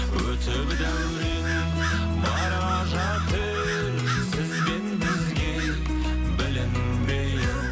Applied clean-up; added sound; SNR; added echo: none; Bird vocalization, bird call, bird song; 11 dB; none.